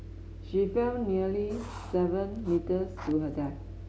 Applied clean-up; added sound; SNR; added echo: none; Writing; 19 dB; none.